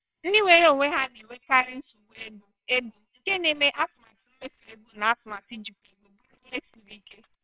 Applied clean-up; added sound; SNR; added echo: neural separator model SepFormer WHAMR!.